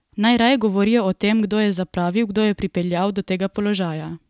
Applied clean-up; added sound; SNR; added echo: none; none; none; none.